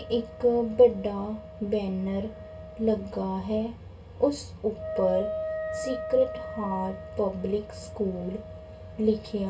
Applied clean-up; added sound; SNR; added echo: none; Wind instrument, woodwind instrument; 11 dB; reverberation time 0.2 s.